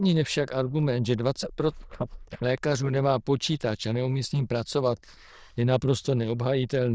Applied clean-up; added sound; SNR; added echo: neural diffusion model UNIVERSE++.